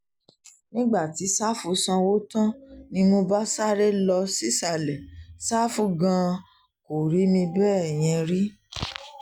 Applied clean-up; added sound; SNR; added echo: none; none; none; none.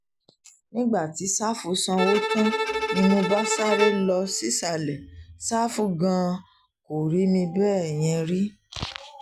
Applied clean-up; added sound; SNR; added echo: none; Bowed string instrument; 3 dB; none.